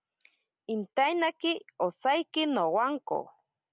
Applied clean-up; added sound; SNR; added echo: none; none; none; none.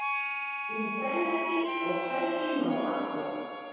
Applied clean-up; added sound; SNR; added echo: none; Harmonica; 1 dB; reverberation time 2.0 s.